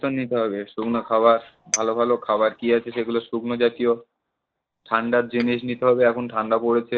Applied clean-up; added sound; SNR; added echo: neural mask model DeepFilterNet 3.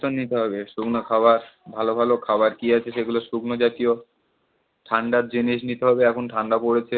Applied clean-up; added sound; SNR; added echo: none; none; none; none.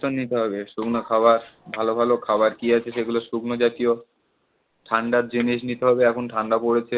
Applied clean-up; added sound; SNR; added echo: none; Chink, clink; 13 dB; none.